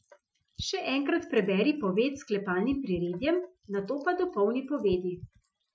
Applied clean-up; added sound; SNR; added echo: classical method Wiener filter.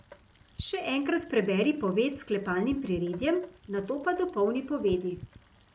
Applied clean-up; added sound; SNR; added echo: none; Rain; 20 dB; none.